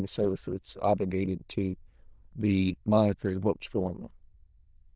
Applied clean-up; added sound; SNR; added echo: neural diffusion model UNIVERSE++.